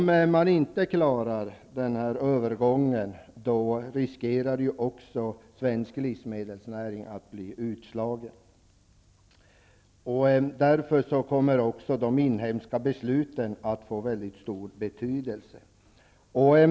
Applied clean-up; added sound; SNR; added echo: none; none; none; none.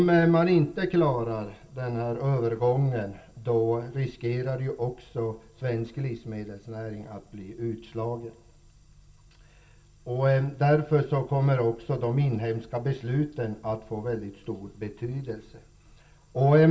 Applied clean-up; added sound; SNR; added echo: none; none; none; reverberation time 0.2 s.